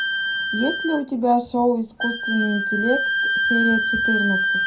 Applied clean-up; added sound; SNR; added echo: none; Wind instrument, woodwind instrument; 0 dB; reverberation time 0.2 s.